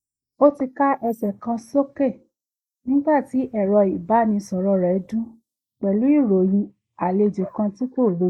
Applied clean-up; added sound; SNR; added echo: neural mask model Resemble Enhance denoiser.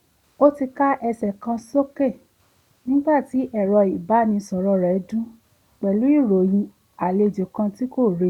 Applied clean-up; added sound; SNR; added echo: none; none; none; none.